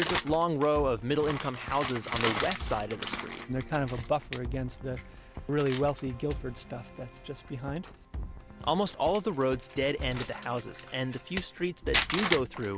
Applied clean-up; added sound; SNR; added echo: none; Crumpling, crinkling; 6 dB; none.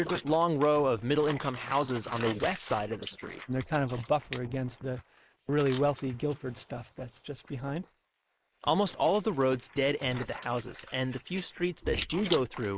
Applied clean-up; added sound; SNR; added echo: neural mask model Resemble Enhance denoiser.